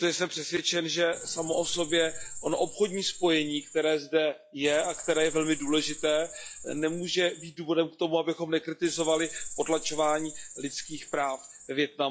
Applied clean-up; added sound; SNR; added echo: classical method log-MMSE.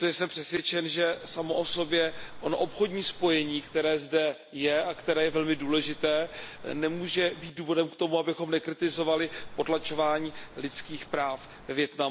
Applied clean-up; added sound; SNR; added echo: none; Cricket; 8 dB; none.